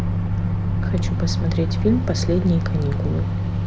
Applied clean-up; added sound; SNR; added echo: none; Microwave oven; -4 dB; none.